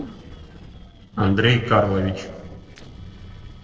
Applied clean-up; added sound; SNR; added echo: neural separator model SepFormer DNS4.